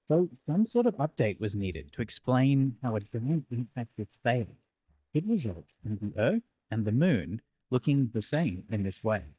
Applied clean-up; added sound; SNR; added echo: neural mask model DeepFilterNet 3.